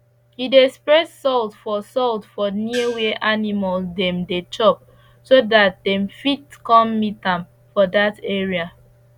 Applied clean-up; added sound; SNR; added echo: none; Gong; 15 dB; none.